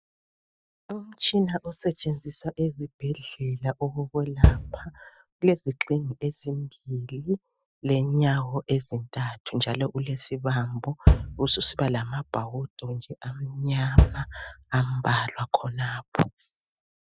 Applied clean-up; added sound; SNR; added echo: classical method Wiener filter.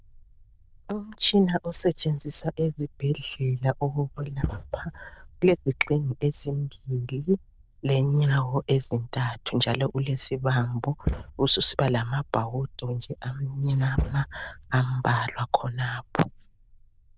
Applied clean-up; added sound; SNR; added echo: neural diffusion model UNIVERSE++.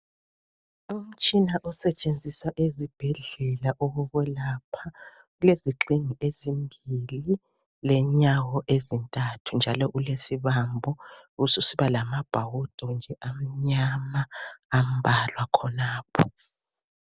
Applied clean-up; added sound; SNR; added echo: none; none; none; none.